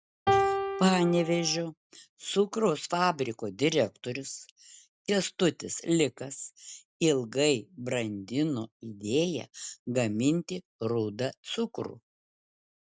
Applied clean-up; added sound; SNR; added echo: none; Piano; -1 dB; none.